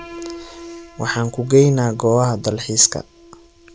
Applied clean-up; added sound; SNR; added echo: none; Piano; 19 dB; none.